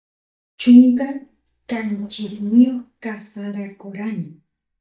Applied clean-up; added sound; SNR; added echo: neural mask model DeepFilterNet 3.